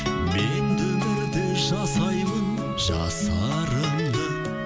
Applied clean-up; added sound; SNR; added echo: none; none; none; none.